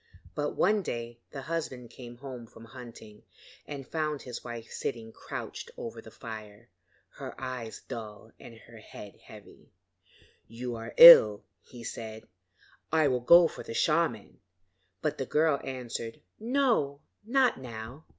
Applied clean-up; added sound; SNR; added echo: none; none; none; none.